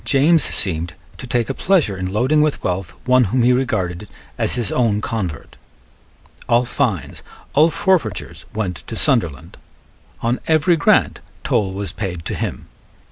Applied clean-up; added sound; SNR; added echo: none; none; none; none.